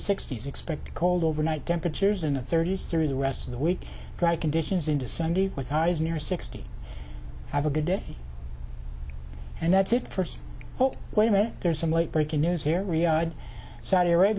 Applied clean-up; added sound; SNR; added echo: none; Buzz; 19 dB; none.